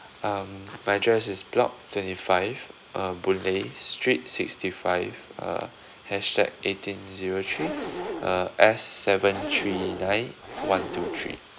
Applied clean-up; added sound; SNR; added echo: none; Zipper (clothing); 7 dB; none.